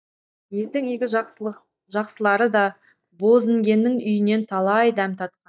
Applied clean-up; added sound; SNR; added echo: neural mask model DeepFilterNet 3.